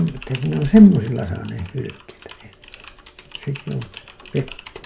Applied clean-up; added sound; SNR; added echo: none; Typing; 19 dB; none.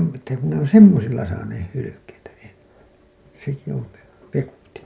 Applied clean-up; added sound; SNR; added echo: none; none; none; none.